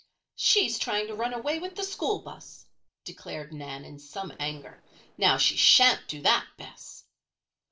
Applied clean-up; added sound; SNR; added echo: neural separator model SepFormer DNS4.